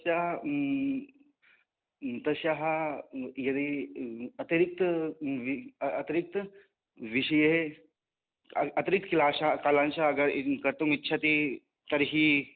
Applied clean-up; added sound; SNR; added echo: none; none; none; none.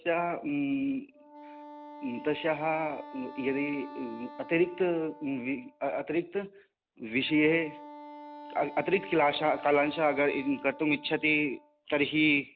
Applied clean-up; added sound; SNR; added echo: none; Wind instrument, woodwind instrument; 17 dB; none.